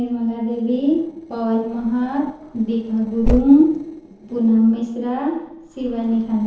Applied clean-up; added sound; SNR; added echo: neural separator model SepFormer DNS4.